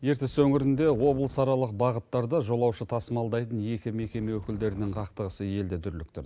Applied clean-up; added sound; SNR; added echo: none; Wind; 17 dB; none.